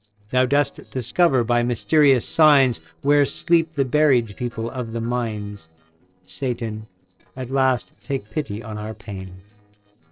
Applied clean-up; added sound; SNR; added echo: neural separator model SepFormer DNS4.